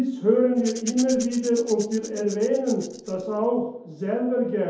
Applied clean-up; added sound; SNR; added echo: none; Rattle / Rattle (instrument); 16 dB; reverberation time 0.8 s.